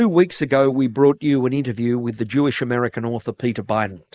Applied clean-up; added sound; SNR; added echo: neural mask model Resemble Enhance denoiser.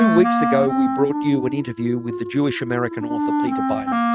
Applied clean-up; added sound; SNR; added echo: neural mask model RNNoise.